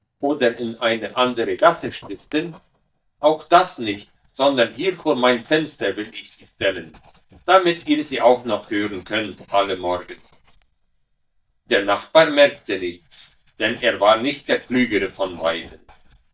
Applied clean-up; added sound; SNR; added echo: neural mask model DeepFilterNet 3.